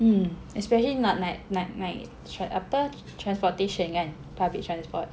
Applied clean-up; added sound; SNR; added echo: none; none; none; none.